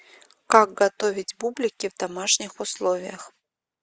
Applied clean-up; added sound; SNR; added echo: none; none; none; none.